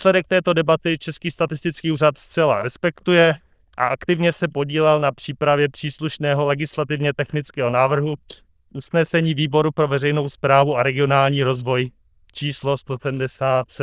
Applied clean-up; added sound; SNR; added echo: neural diffusion model UNIVERSE++.